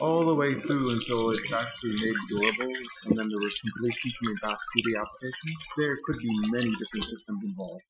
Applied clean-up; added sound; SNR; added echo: classical method Wiener filter.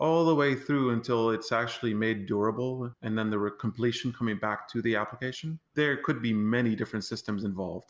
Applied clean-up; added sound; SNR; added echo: none; none; none; none.